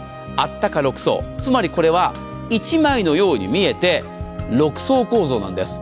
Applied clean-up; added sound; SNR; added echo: none; none; none; none.